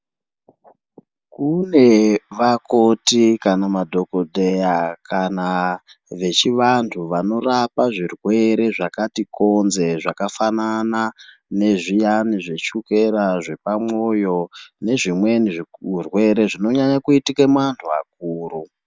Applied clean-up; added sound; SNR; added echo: none; none; none; none.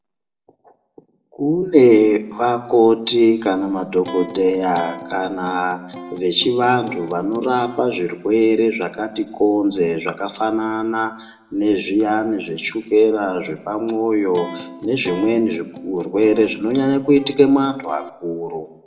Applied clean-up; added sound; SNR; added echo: none; Electric guitar; 15 dB; reverberation time 0.6 s.